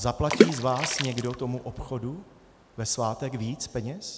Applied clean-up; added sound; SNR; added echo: none; Water / Splash, splatter; -2 dB; none.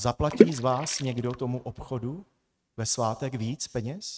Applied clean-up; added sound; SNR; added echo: neural mask model RNNoise.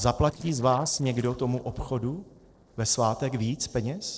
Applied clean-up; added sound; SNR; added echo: neural separator model SepFormer DNS4.